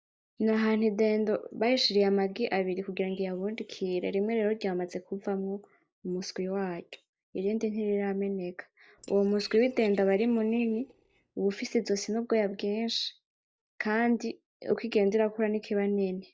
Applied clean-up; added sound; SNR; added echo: neural mask model DeepFilterNet 3.